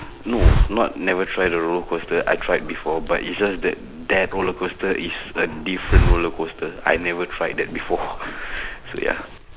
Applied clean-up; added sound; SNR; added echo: none; Hiss; 1 dB; none.